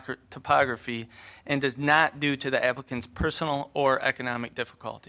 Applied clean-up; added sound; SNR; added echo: none; none; none; none.